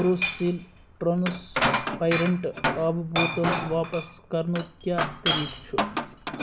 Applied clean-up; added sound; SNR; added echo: none; Glass; 1 dB; none.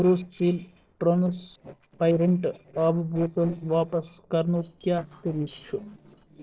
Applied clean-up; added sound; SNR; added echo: neural separator model SepFormer DNS4.